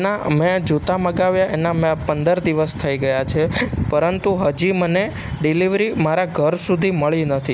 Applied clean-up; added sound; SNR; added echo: none; none; none; none.